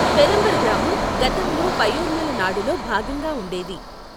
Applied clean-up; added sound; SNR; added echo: none; Engine; 0 dB; none.